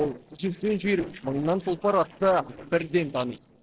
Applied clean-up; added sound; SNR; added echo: neural separator model SepFormer DNS4.